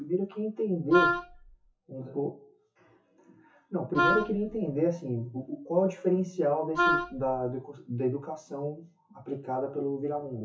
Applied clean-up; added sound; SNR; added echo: classical method WPE with log-MMSE.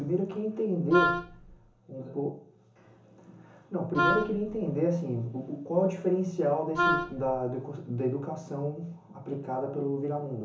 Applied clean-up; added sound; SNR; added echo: none; Wind instrument, woodwind instrument; -1 dB; reverberation time 0.7 s.